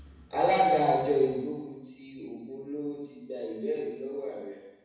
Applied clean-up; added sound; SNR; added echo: none; none; none; reverberation time 1.1 s.